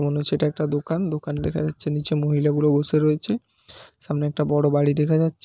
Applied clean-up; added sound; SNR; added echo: none; none; none; none.